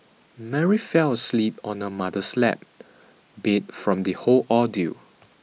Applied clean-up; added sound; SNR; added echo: none; none; none; none.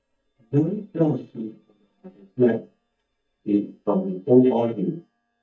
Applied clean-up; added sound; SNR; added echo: neural mask model DeepFilterNet 3.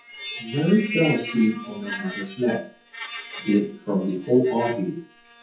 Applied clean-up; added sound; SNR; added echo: classical method WPE with log-MMSE.